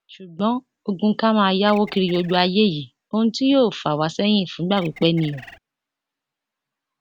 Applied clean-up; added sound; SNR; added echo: none; Bird; 19 dB; none.